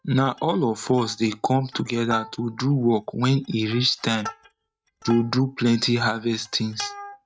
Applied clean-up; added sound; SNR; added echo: neural mask model RNNoise.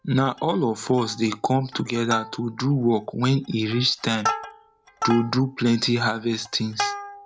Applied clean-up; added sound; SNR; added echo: none; Plucked string instrument; 11 dB; none.